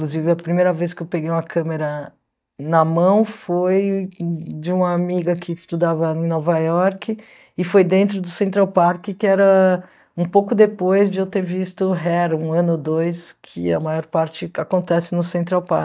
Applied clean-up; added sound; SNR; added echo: neural mask model DeepFilterNet 3.